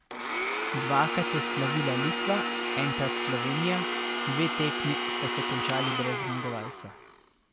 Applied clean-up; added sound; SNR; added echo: none; Domestic sounds, home sounds; -2 dB; none.